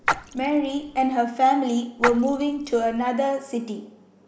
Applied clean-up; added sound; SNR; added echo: none; Splash, splatter; 6 dB; none.